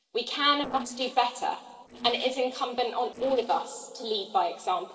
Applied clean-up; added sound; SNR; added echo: neural separator model SepFormer DNS4.